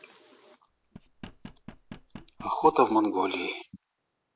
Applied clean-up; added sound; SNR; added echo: none; Knock; 18 dB; none.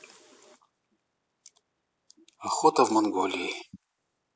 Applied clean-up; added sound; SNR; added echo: none; none; none; none.